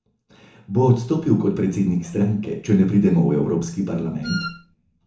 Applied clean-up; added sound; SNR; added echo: none; Wind instrument, woodwind instrument; 12 dB; reverberation time 0.7 s.